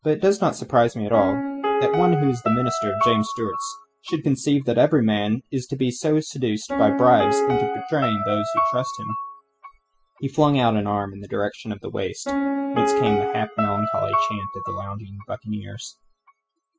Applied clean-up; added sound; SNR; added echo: classical method spectral subtraction.